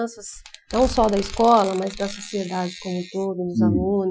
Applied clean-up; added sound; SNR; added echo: classical method Wiener filter.